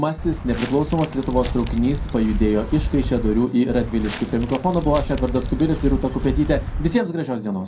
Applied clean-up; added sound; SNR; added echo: none; Walk, footsteps; 6 dB; reverberation time 0.3 s.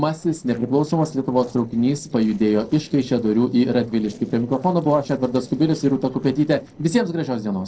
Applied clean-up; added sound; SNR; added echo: neural separator model SepFormer DNS4.